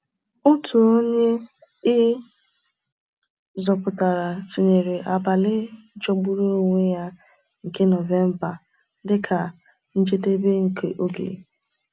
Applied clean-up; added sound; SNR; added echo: none; none; none; none.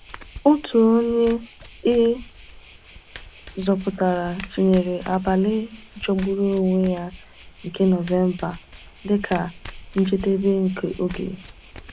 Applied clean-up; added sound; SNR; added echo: none; Waves, surf + Domestic sounds, home sounds; 18 dB; none.